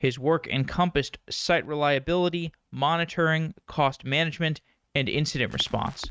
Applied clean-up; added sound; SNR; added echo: neural mask model RNNoise.